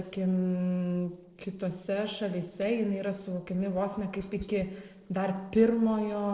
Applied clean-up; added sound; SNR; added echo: neural separator model SepFormer DNS4.